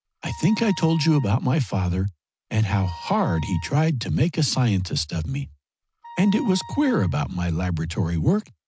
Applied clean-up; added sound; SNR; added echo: none; Wind instrument, woodwind instrument; 17 dB; none.